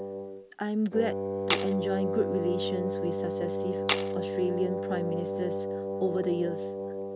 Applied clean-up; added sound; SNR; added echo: none; Wind instrument, woodwind instrument + Tools; -1 dB; none.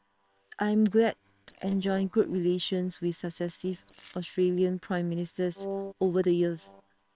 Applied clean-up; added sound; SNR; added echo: neural separator model SepFormer WHAM!.